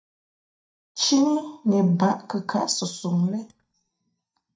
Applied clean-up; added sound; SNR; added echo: neural mask model DeepFilterNet 3.